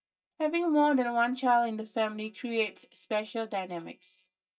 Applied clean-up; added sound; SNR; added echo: neural mask model DeepFilterNet 3.